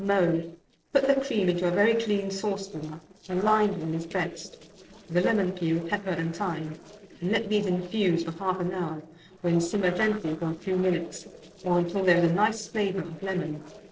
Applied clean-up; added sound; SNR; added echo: neural separator model SepFormer DNS4.